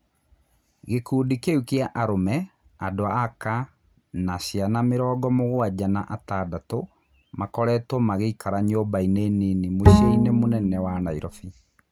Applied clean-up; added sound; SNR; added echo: none; Bowed string instrument; -4 dB; none.